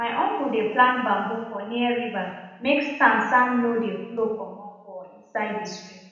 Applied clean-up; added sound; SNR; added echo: none; none; none; reverberation time 1.0 s.